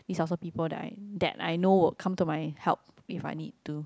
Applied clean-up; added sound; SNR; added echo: none; none; none; none.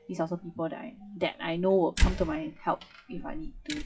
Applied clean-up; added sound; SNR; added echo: classical method WPE with log-MMSE.